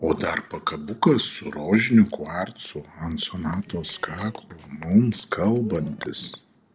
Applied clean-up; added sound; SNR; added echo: neural separator model SepFormer DNS4.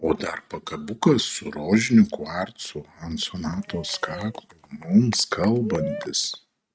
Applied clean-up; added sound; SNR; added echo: neural mask model RNNoise.